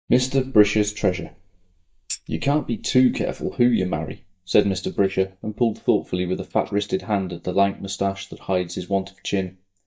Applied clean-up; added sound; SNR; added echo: neural mask model DeepFilterNet 3.